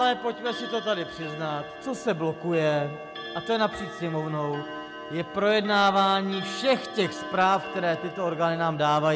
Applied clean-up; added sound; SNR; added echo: none; Clock; 12 dB; none.